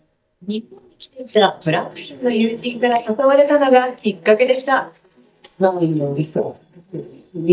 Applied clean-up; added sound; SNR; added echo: neural mask model DeepFilterNet 3.